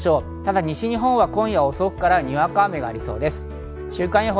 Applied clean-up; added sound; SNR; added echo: none; none; none; none.